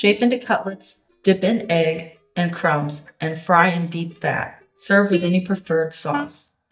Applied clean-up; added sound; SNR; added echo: neural mask model DeepFilterNet 3.